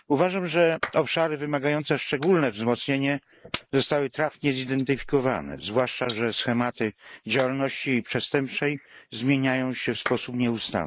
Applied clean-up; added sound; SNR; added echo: neural mask model Resemble Enhance denoiser.